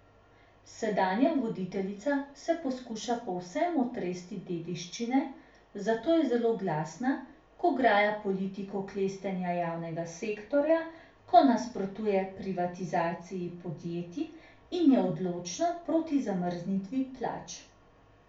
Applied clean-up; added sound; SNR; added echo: none; none; none; reverberation time 0.4 s.